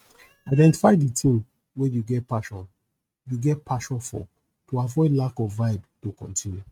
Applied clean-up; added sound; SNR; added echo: neural mask model RNNoise.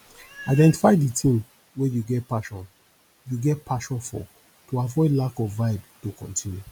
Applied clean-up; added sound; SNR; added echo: none; Meow; 18 dB; none.